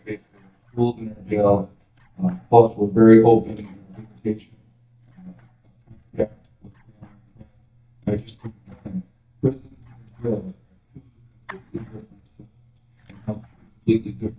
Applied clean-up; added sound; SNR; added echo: neural mask model DeepFilterNet 3.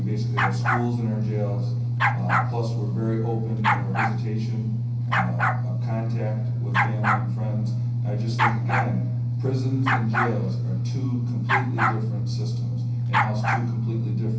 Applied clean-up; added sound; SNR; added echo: none; Bark; 5 dB; reverberation time 0.9 s.